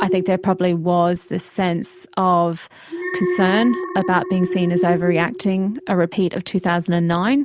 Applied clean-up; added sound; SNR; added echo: none; Alarm; 8 dB; none.